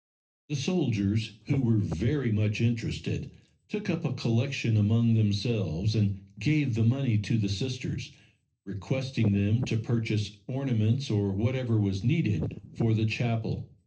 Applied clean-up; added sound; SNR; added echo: neural separator model SepFormer DNS4.